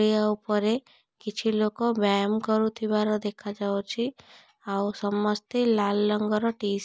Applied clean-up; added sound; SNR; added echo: none; none; none; none.